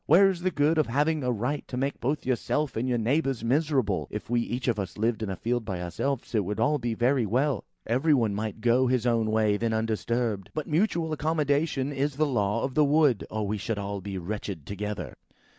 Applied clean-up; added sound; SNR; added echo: none; none; none; none.